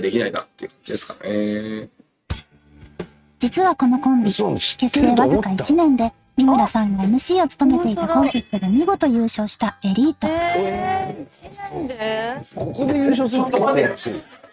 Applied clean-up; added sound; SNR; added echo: neural mask model RNNoise.